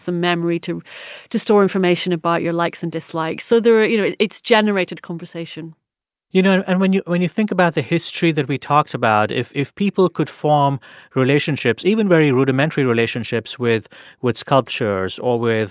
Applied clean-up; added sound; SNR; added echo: none; none; none; none.